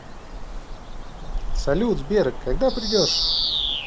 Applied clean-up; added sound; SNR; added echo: none; Bird vocalization, bird call, bird song; 0 dB; none.